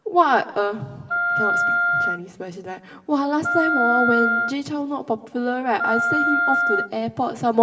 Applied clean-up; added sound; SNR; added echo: none; Wind instrument, woodwind instrument; 0 dB; reverberation time 1.7 s.